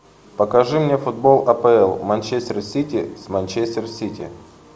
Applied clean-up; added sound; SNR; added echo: none; none; none; none.